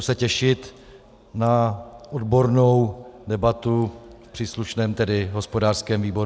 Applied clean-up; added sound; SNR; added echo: none; none; none; none.